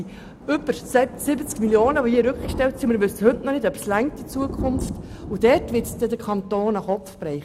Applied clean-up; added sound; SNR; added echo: none; Thunder; 12 dB; none.